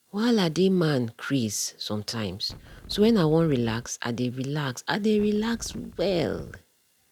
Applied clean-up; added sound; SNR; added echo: none; Wind; 19 dB; none.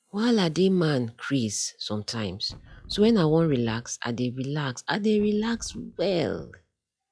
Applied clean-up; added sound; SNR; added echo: classical method log-MMSE.